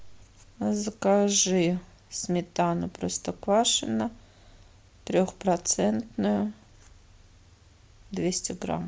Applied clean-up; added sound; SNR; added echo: none; none; none; none.